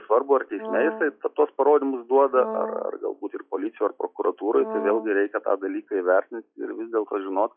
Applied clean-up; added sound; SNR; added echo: classical method log-MMSE.